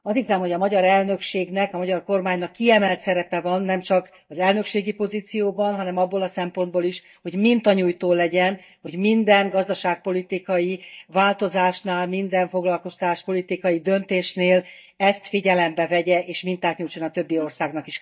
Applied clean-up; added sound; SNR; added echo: neural mask model DeepFilterNet 3.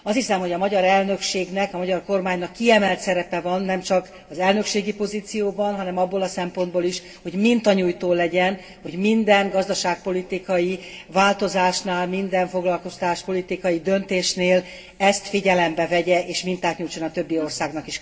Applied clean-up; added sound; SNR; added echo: none; Wind instrument, woodwind instrument; 18 dB; reverberation time 1.6 s.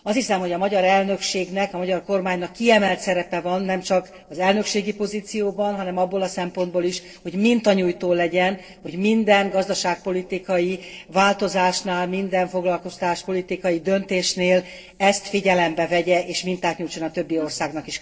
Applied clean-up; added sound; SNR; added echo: neural separator model SepFormer DNS4.